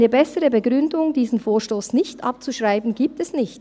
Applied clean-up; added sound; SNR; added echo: none; none; none; none.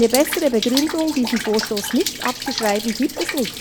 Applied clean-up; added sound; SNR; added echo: none; Rain; 7 dB; none.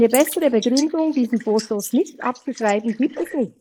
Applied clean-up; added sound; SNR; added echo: neural mask model Resemble Enhance denoiser.